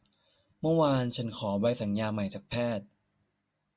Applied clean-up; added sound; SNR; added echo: none; none; none; none.